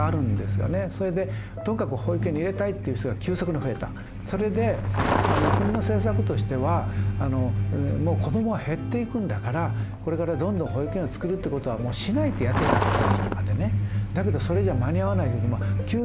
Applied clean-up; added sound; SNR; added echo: none; Truck; -1 dB; none.